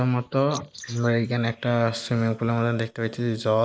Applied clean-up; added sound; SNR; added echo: neural mask model Resemble Enhance denoiser.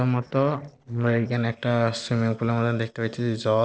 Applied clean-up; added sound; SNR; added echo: neural separator model SepFormer DNS4.